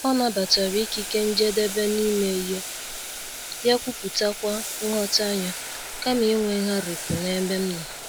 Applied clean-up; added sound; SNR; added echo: none; Boiling; 9 dB; none.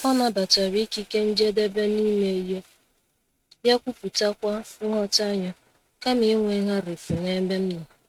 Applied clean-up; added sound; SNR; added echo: neural mask model RNNoise.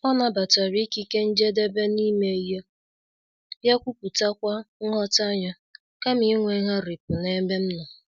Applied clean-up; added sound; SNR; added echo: none; none; none; none.